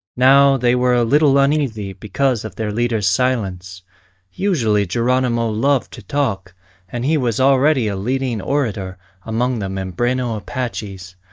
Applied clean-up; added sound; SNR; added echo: neural mask model DeepFilterNet 3.